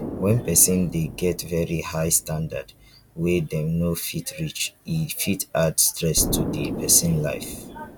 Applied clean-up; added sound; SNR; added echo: none; Explosion; 11 dB; none.